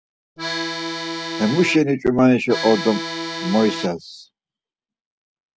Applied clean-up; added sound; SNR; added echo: none; Accordion; 5 dB; none.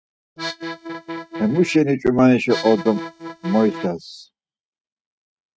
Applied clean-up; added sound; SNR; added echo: neural mask model RNNoise.